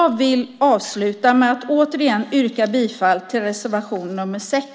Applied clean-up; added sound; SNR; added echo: none; none; none; none.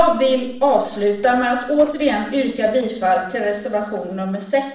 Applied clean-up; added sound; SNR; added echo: neural separator model SepFormer DNS4.